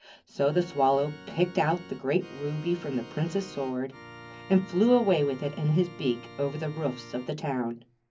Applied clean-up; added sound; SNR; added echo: none; Organ; 18 dB; reverberation time 0.3 s.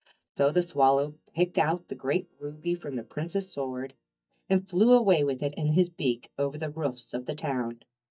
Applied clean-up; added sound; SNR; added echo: neural mask model DeepFilterNet 3.